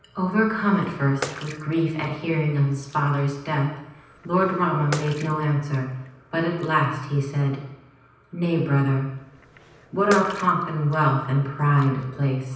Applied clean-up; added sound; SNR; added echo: none; Bathtub (filling or washing) / Water / Splash, splatter; 17 dB; reverberation time 0.9 s.